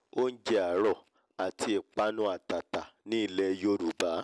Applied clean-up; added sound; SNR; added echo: none; none; none; none.